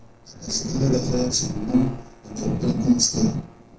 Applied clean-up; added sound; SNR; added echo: neural separator model SepFormer DNS4.